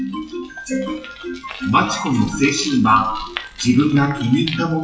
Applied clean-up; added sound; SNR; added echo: classical method WPE with log-MMSE.